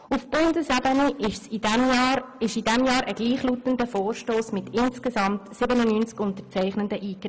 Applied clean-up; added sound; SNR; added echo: none; none; none; none.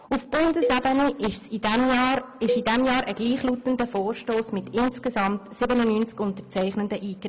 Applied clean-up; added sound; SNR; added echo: none; Cowbell; 9 dB; none.